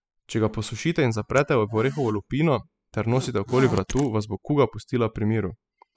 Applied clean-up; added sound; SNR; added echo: classical method spectral subtraction.